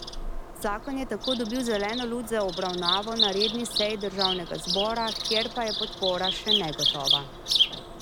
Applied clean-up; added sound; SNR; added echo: none; Bird vocalization, bird call, bird song; -1 dB; none.